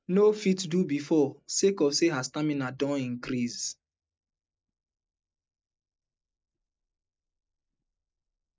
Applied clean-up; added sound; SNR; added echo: neural mask model DeepFilterNet 3.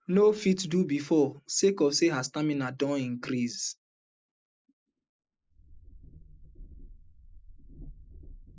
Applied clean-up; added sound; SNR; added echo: neural mask model Resemble Enhance denoiser.